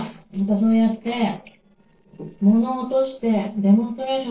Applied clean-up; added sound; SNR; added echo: neural separator model SepFormer DNS4.